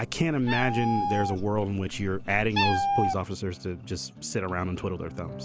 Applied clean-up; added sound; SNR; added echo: none; Meow; 1 dB; none.